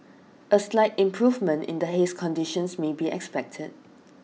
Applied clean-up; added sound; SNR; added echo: none; none; none; none.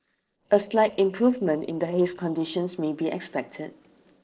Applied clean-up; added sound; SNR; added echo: neural separator model SepFormer DNS4.